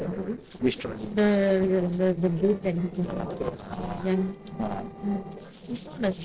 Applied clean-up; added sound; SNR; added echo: neural separator model SepFormer DNS4.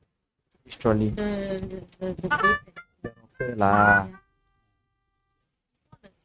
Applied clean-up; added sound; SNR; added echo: neural mask model RNNoise.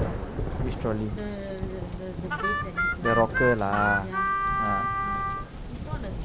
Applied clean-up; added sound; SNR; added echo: none; Harmonica + Thunder; -2 dB; none.